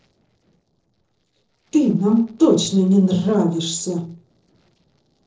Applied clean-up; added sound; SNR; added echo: neural separator model SepFormer DNS4.